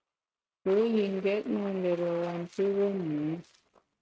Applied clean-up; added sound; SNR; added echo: neural mask model RNNoise.